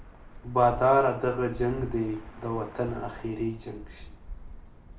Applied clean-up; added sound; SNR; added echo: none; Bird; 14 dB; reverberation time 0.4 s.